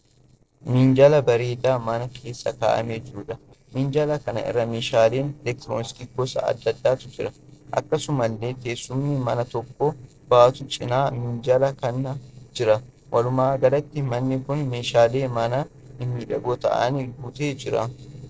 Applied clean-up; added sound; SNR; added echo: neural separator model SepFormer DNS4.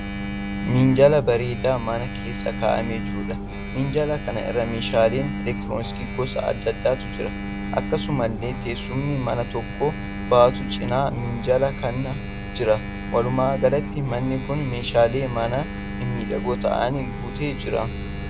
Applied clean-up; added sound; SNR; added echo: none; Engine + Idling / Accelerating, revving, vroom / Car; 6 dB; none.